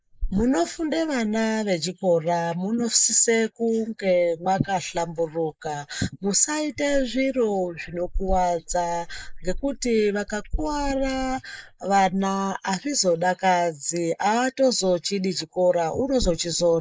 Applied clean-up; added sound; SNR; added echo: neural mask model Resemble Enhance denoiser.